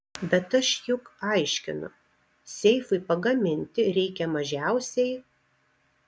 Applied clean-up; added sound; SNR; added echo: none; none; none; none.